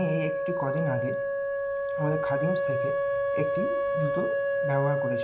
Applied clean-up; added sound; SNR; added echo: none; Wind instrument, woodwind instrument; -4 dB; reverberation time 0.8 s.